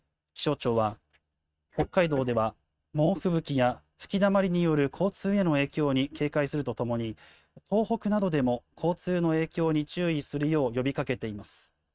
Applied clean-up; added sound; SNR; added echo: neural mask model RNNoise.